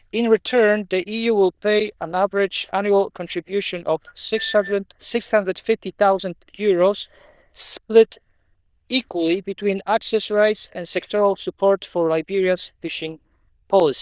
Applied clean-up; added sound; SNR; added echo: neural diffusion model UNIVERSE++.